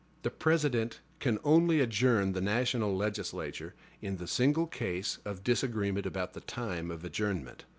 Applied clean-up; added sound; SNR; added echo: none; none; none; none.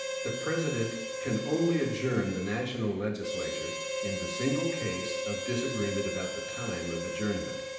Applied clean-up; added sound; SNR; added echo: none; Harmonica; 4 dB; reverberation time 0.8 s.